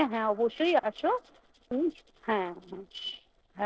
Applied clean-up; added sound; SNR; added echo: neural separator model SepFormer DNS4.